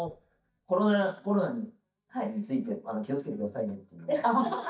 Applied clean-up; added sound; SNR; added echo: neural mask model DeepFilterNet 3.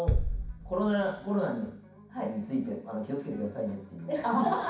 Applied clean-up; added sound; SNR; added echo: none; Bass drum; 4 dB; reverberation time 0.6 s.